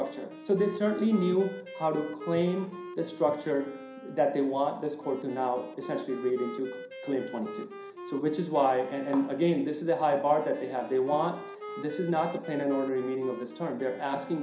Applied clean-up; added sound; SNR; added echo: none; Wind instrument, woodwind instrument; 14 dB; reverberation time 0.5 s.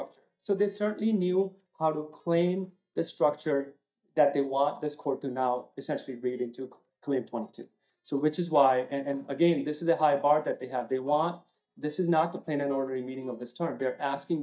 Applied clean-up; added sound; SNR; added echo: neural mask model DeepFilterNet 3.